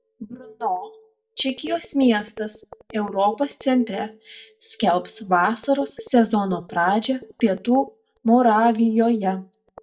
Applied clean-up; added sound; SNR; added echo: neural mask model DeepFilterNet 3.